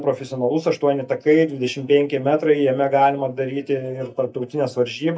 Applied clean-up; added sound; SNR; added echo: neural mask model DeepFilterNet 3.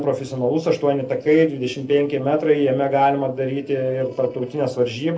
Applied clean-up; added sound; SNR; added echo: neural separator model SepFormer DNS4.